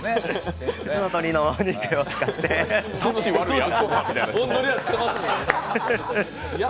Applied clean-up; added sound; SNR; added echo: none; none; none; none.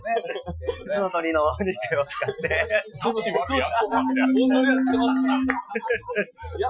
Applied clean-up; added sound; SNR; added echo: classical method Wiener filter.